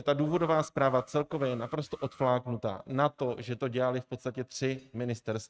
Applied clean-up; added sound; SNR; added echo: neural mask model RNNoise.